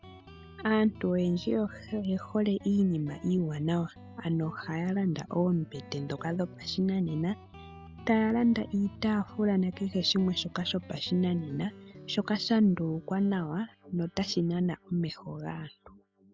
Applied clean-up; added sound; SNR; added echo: none; Guitar; 19 dB; none.